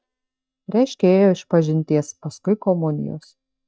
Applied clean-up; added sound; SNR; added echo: neural mask model DeepFilterNet 3.